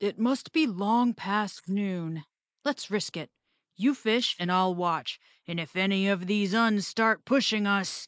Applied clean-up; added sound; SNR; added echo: neural mask model Resemble Enhance denoiser.